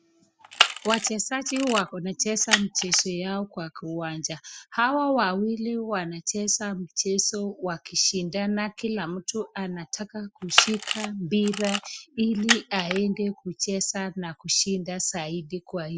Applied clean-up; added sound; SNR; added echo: classical method spectral subtraction.